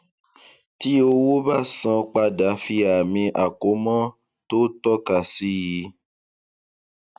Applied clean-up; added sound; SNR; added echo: none; none; none; none.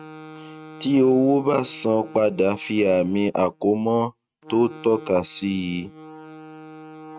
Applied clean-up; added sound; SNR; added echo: neural mask model RNNoise.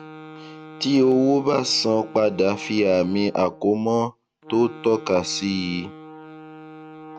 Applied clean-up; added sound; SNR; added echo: none; Wind instrument, woodwind instrument; 18 dB; none.